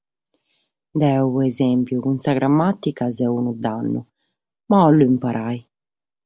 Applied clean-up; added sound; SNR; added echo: none; none; none; none.